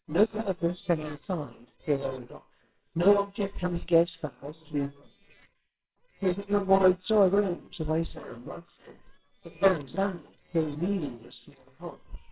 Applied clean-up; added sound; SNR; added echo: neural separator model SepFormer WHAMR!.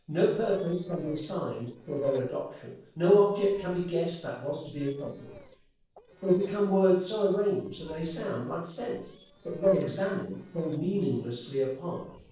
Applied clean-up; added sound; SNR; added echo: neural separator model SepFormer DNS4.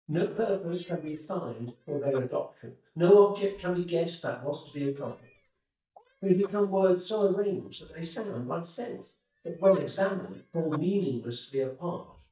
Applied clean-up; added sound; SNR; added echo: neural mask model DeepFilterNet 3.